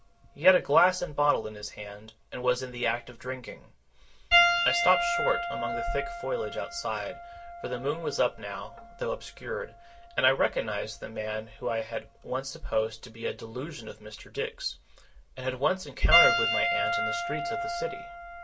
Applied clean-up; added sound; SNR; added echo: none; Piano; 3 dB; reverberation time 0.2 s.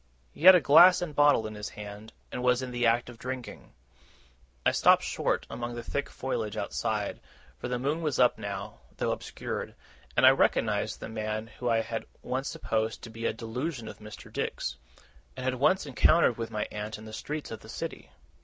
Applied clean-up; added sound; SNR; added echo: none; none; none; none.